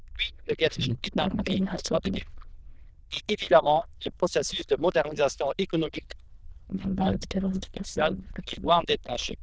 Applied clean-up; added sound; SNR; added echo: neural diffusion model UNIVERSE++.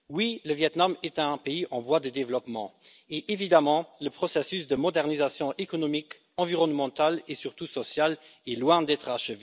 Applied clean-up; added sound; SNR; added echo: none; none; none; none.